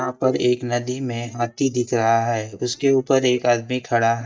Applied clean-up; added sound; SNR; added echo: neural mask model DeepFilterNet 3.